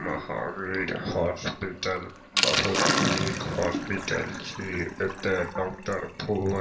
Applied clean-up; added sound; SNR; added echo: none; Sink (filling or washing); 1 dB; reverberation time 0.3 s.